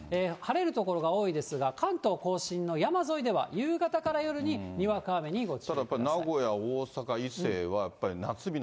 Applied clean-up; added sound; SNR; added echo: none; none; none; none.